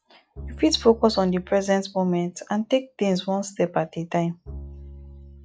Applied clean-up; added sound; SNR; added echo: classical method log-MMSE.